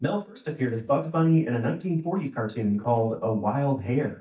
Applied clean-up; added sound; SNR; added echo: neural mask model DeepFilterNet 3.